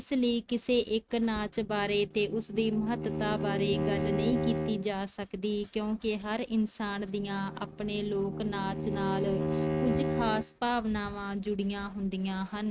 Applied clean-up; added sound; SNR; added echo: neural mask model RNNoise.